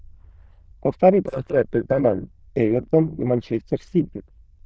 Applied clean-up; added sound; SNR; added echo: neural diffusion model UNIVERSE++.